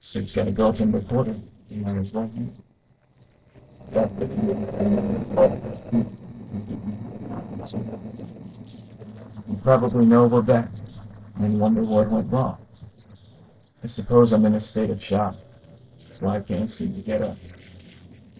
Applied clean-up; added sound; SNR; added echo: neural separator model SepFormer DNS4.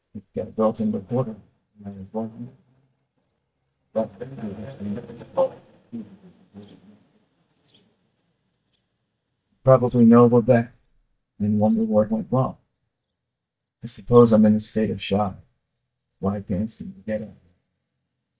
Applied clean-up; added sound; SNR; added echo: neural mask model DeepFilterNet 3.